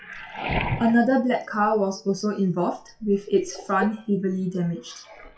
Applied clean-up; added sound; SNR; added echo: classical method WPE with log-MMSE.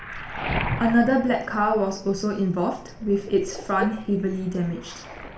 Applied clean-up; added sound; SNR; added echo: none; Waves, surf; 9 dB; reverberation time 0.5 s.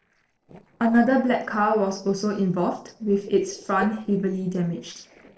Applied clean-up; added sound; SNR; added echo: neural separator model SepFormer DNS4.